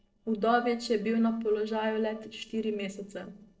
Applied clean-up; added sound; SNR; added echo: neural separator model SepFormer DNS4.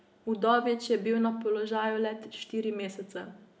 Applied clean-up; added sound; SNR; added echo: none; none; none; none.